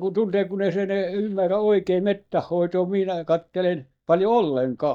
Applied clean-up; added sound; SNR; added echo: neural mask model DeepFilterNet 3.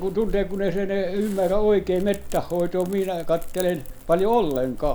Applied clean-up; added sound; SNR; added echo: none; Crackle; 8 dB; none.